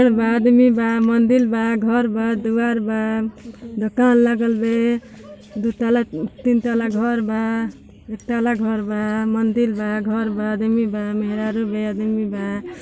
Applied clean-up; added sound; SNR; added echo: none; none; none; none.